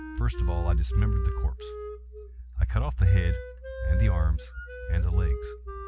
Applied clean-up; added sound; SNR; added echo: none; Wind instrument, woodwind instrument; 16 dB; none.